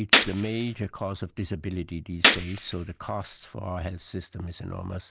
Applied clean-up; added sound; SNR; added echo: none; Gunshot, gunfire; -4 dB; none.